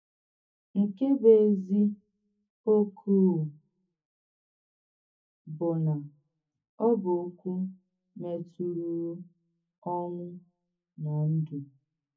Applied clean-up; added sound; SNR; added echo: none; none; none; reverberation time 0.3 s.